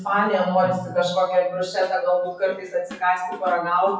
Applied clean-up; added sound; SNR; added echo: classical method WPE with log-MMSE.